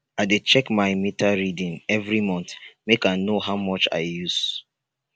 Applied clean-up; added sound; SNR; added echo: none; none; none; none.